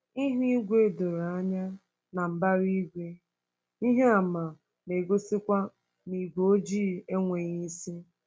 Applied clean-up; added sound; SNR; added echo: none; none; none; none.